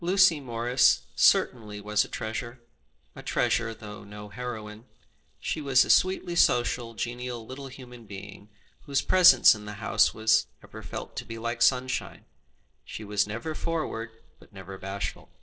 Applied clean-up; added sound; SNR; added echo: neural separator model SepFormer DNS4.